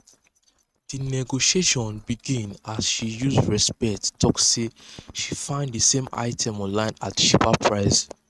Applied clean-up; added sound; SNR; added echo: neural mask model RNNoise.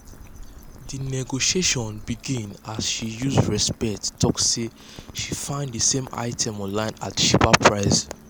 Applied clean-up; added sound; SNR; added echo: none; Rain; 19 dB; none.